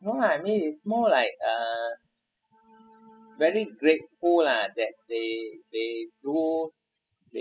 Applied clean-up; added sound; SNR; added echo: classical method spectral subtraction.